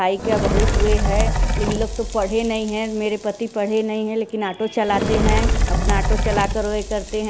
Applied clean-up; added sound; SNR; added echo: none; Fire; -1 dB; none.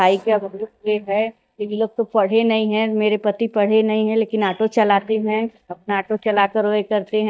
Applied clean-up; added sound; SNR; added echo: neural mask model DeepFilterNet 3.